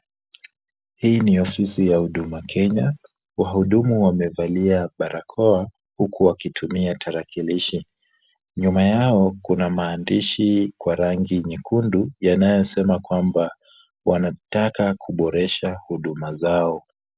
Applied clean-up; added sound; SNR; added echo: none; none; none; none.